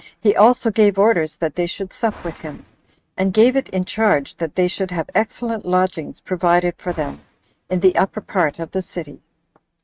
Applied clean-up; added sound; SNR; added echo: neural mask model RNNoise.